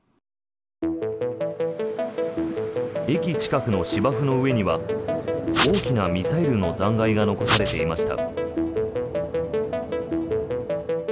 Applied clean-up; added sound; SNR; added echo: none; Writing; -4 dB; none.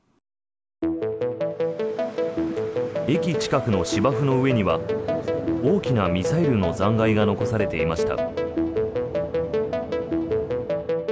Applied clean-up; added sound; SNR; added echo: none; none; none; none.